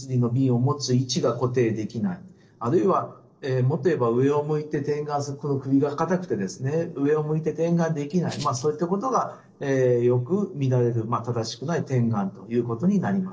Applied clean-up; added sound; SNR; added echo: neural separator model SepFormer DNS4.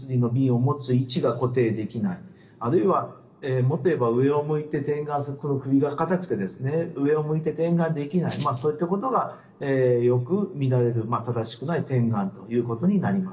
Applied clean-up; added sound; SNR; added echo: none; Rattle (instrument); 18 dB; reverberation time 1.4 s.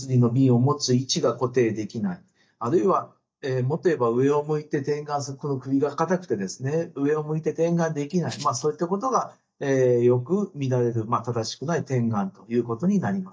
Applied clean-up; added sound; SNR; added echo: neural mask model DeepFilterNet 3.